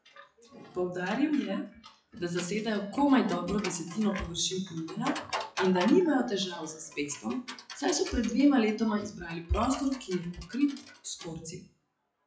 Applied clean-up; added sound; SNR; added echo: classical method WPE with log-MMSE.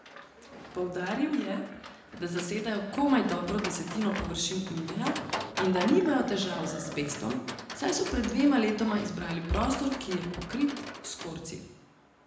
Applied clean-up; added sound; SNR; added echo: none; Livestock, farm animals, working animals; 10 dB; reverberation time 0.8 s.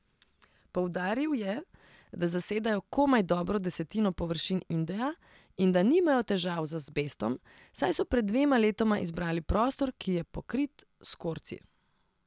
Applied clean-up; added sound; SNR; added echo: none; none; none; none.